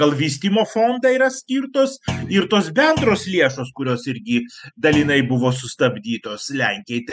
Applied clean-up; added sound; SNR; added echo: classical method spectral subtraction.